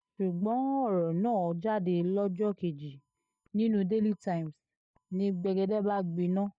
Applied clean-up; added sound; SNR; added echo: neural mask model DeepFilterNet 3.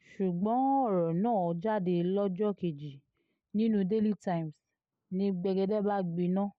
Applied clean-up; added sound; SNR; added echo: none; none; none; none.